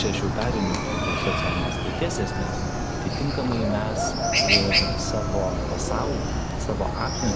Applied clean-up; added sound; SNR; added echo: none; Chicken, rooster; -5 dB; none.